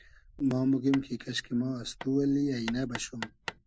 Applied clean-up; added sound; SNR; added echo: none; Hammer; 15 dB; none.